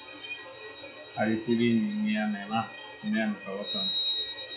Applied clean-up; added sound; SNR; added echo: classical method log-MMSE.